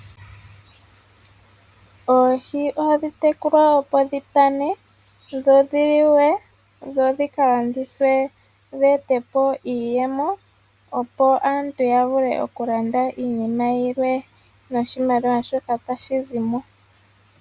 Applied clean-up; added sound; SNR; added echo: none; none; none; none.